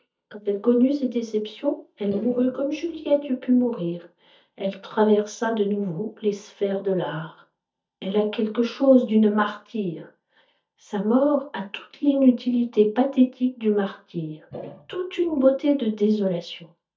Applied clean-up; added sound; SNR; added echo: neural mask model DeepFilterNet 3.